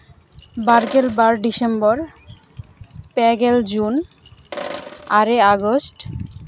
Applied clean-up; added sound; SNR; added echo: none; Sink (filling or washing); 14 dB; none.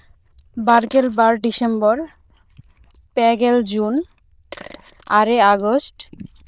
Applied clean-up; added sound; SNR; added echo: neural diffusion model UNIVERSE++.